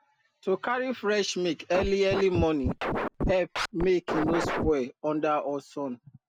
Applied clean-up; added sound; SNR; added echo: none; Scratching (performance technique); 3 dB; none.